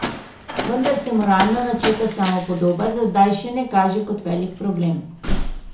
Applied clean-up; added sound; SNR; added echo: none; Slam; 8 dB; reverberation time 0.6 s.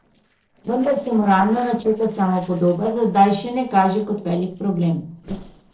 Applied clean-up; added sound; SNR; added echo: neural separator model SepFormer DNS4.